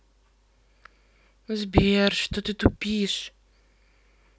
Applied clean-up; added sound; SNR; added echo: none; none; none; none.